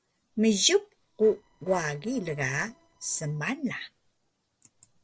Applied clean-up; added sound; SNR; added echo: neural separator model SepFormer DNS4.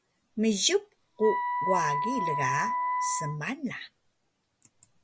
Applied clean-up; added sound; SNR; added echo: none; Wind instrument, woodwind instrument; -1 dB; none.